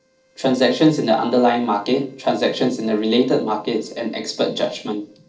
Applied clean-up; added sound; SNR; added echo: neural separator model SepFormer DNS4.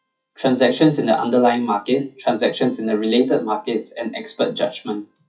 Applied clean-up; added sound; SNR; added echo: classical method WPE with log-MMSE.